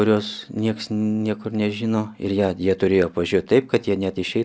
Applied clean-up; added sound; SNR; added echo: none; none; none; none.